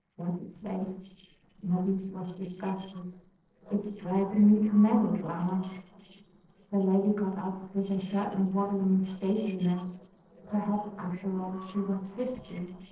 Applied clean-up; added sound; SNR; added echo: neural separator model SepFormer DNS4.